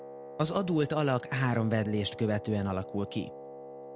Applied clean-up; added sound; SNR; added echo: none; Wind instrument, woodwind instrument; 13 dB; none.